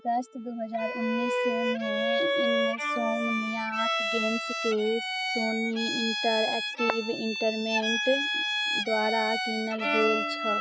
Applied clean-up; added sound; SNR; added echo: classical method spectral subtraction.